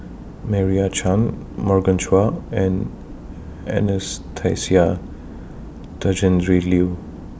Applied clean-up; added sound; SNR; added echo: none; none; none; none.